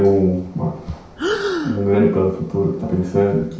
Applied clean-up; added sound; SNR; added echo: none; Breathing; 8 dB; reverberation time 0.6 s.